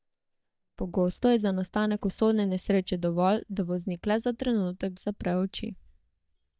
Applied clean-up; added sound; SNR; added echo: neural mask model DeepFilterNet 3.